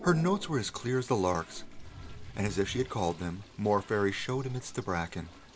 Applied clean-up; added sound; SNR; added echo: none; Toilet flush + Crow; 14 dB; none.